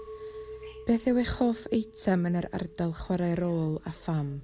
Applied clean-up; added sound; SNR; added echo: none; Chink, clink; 18 dB; none.